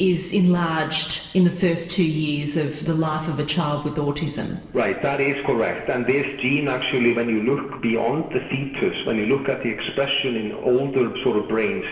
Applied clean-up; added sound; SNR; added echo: none; none; none; reverberation time 1.3 s.